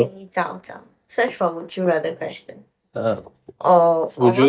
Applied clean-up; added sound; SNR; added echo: neural mask model DeepFilterNet 3.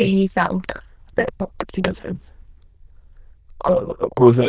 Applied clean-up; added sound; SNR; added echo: neural diffusion model UNIVERSE++.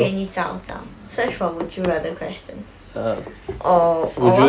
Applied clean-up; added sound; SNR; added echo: none; none; none; none.